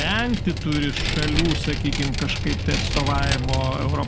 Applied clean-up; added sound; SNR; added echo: none; Vehicle; -1 dB; none.